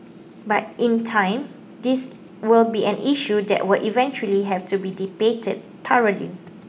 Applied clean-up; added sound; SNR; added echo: none; none; none; none.